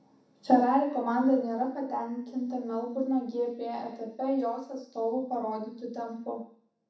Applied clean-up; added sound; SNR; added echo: none; none; none; reverberation time 0.7 s.